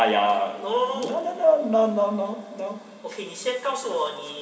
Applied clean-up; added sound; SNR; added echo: none; none; none; reverberation time 2.9 s.